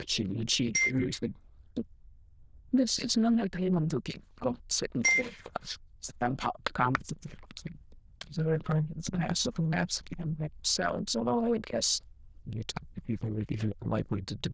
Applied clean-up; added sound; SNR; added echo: neural diffusion model UNIVERSE++.